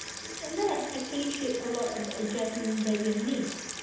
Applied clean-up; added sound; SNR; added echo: none; Sink (filling or washing) / Water tap, faucet; 8 dB; reverberation time 0.9 s.